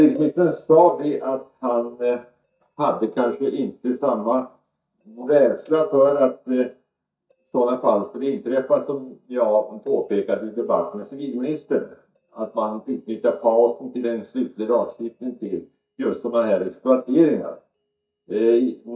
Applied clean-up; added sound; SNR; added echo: neural mask model DeepFilterNet 3.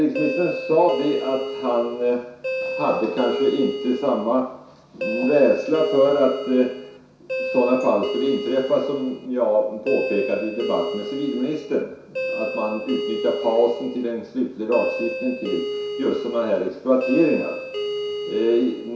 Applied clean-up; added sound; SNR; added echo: none; Doorbell; 7 dB; reverberation time 0.6 s.